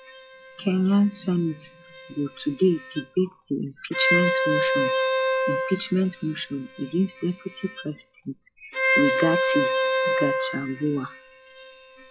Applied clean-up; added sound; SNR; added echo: classical method log-MMSE.